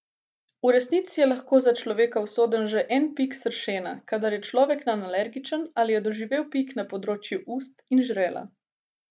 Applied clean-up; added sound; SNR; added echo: none; none; none; none.